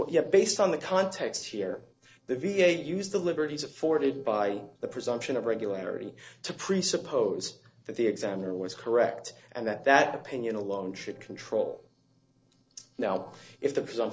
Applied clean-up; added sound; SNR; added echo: neural separator model SepFormer DNS4.